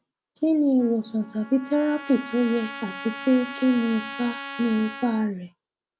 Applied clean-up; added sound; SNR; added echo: none; Trumpet; 14 dB; none.